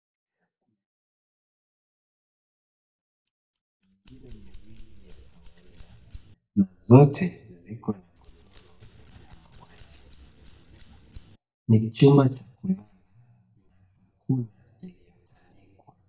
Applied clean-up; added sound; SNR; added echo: neural mask model DeepFilterNet 3.